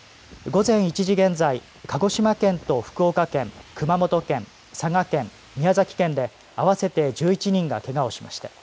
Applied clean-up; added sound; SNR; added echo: none; none; none; none.